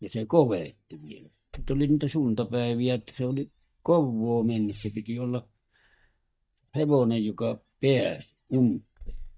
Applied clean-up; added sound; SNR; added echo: neural mask model DeepFilterNet 3.